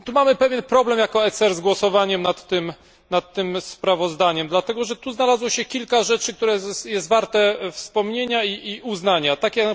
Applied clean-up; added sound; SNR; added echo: none; none; none; none.